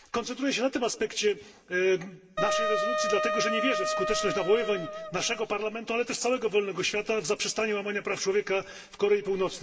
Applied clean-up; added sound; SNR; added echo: none; Wind instrument, woodwind instrument; 1 dB; reverberation time 0.7 s.